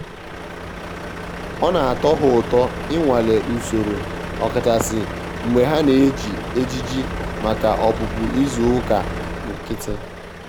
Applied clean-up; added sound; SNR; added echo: none; Truck; 7 dB; none.